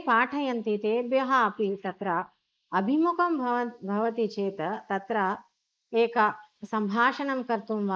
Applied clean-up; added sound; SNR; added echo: neural mask model Resemble Enhance denoiser.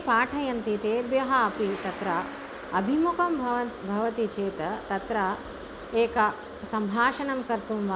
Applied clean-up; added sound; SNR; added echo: none; Truck; 18 dB; none.